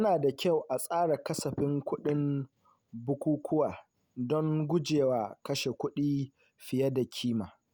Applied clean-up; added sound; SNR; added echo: none; none; none; none.